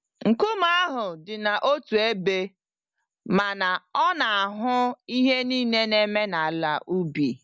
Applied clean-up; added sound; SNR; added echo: none; none; none; none.